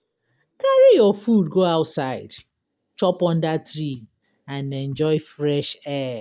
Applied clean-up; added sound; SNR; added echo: neural mask model DeepFilterNet 3.